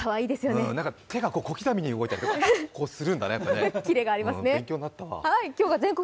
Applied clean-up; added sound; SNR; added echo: none; none; none; none.